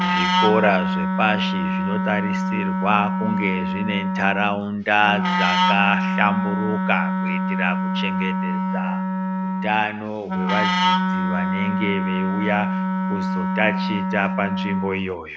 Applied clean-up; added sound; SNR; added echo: none; Wind instrument, woodwind instrument; -3 dB; none.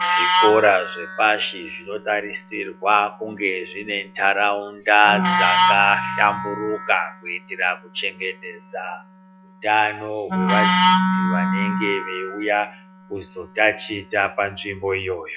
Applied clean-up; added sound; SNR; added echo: classical method log-MMSE.